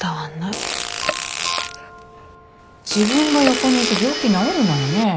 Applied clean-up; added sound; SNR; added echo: none; Domestic sounds, home sounds + Fart; 4 dB; none.